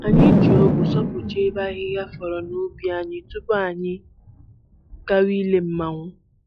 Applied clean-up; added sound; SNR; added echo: classical method log-MMSE.